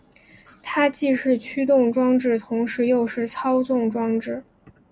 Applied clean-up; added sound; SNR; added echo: none; none; none; none.